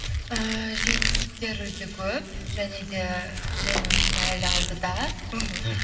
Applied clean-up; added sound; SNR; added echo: none; Squeak; -1 dB; reverberation time 2.3 s.